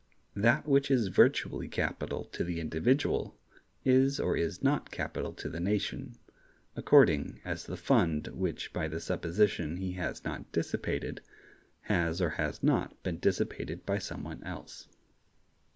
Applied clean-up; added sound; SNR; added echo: none; none; none; none.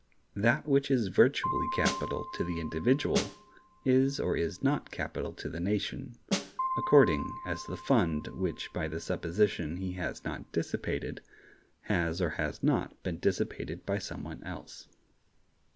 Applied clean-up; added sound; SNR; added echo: none; Snare drum + Piano; 7 dB; none.